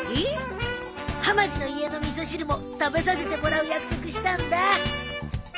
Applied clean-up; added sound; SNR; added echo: none; none; none; none.